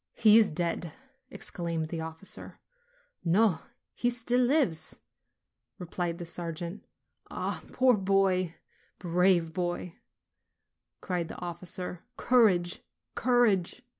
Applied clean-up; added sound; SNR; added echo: none; none; none; none.